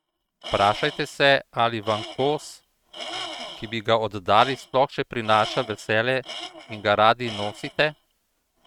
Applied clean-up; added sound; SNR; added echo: neural mask model RNNoise.